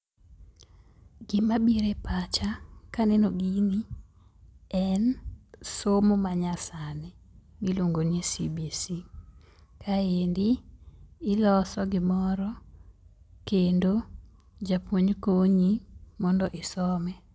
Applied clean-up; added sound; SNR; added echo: none; none; none; none.